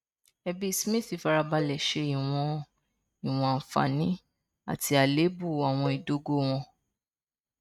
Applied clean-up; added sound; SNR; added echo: neural mask model RNNoise.